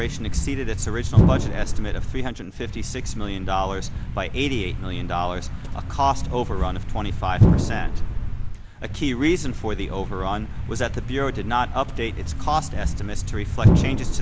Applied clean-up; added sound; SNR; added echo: none; Thump, thud; -5 dB; none.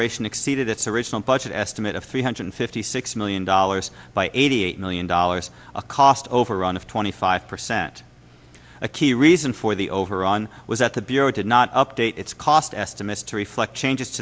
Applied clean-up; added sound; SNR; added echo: none; none; none; none.